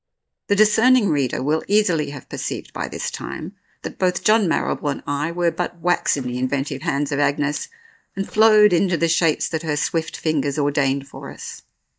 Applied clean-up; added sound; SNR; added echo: neural mask model DeepFilterNet 3.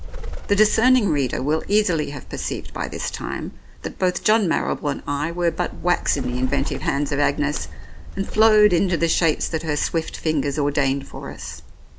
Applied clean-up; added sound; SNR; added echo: none; Bird; 7 dB; none.